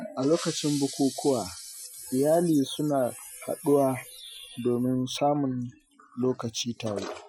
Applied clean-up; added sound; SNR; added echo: classical method Wiener filter.